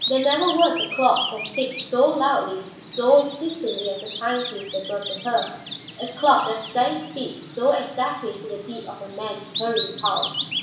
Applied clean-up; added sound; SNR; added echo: none; Bird vocalization, bird call, bird song; 9 dB; reverberation time 0.7 s.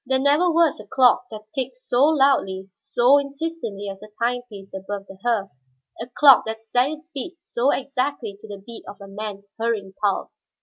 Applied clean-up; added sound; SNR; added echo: none; none; none; none.